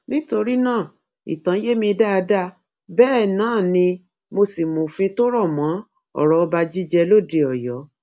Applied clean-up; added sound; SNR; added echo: none; none; none; none.